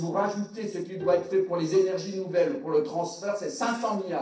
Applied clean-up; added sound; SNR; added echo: neural separator model SepFormer DNS4.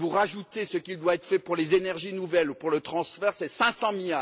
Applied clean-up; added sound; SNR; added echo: none; none; none; none.